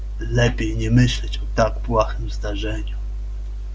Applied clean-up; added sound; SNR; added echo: none; none; none; none.